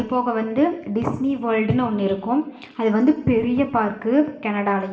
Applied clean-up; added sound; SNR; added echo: none; none; none; reverberation time 0.8 s.